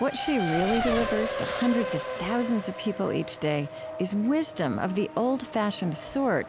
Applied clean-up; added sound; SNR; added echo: none; Race car, auto racing; 6 dB; none.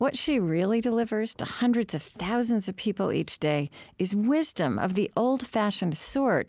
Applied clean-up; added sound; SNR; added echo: none; none; none; none.